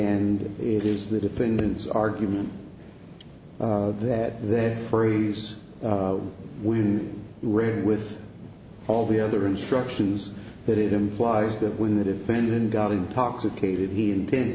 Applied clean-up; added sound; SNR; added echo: none; none; none; none.